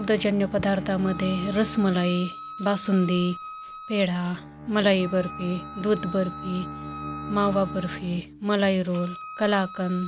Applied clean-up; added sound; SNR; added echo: none; Wind instrument, woodwind instrument + Bowed string instrument; 12 dB; none.